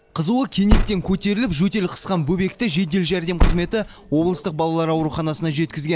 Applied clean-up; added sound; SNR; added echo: none; Car; 0 dB; none.